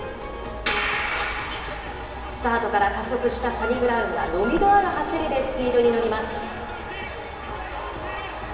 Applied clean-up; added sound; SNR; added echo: none; Explosion; 20 dB; reverberation time 2.7 s.